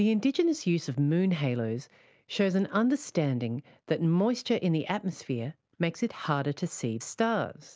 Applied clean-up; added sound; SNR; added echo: none; none; none; none.